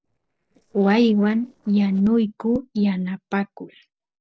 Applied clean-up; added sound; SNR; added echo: neural separator model SepFormer DNS4.